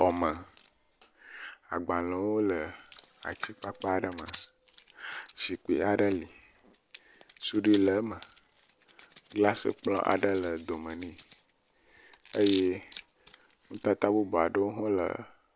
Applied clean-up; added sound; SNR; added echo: none; Hands; 13 dB; none.